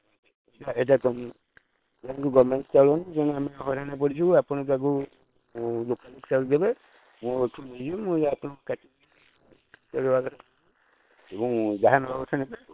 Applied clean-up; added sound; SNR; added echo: neural separator model SepFormer WHAM!.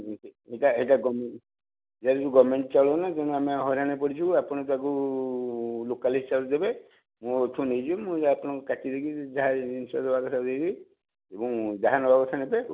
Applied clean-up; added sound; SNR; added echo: none; none; none; none.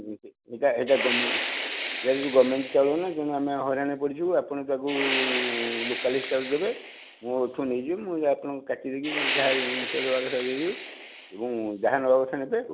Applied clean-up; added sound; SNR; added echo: none; Fire; 6 dB; none.